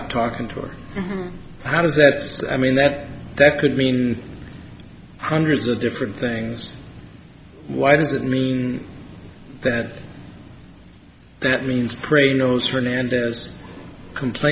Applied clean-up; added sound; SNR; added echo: none; none; none; none.